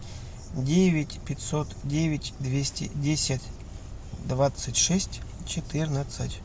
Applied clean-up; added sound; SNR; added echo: none; none; none; none.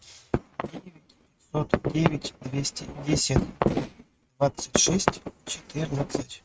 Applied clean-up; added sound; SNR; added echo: neural mask model RNNoise.